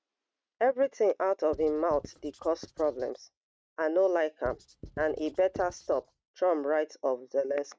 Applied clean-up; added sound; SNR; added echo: neural mask model RNNoise.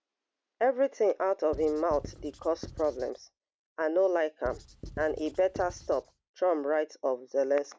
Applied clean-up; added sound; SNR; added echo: none; Writing; 15 dB; none.